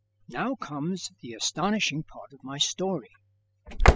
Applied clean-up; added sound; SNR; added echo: classical method spectral subtraction.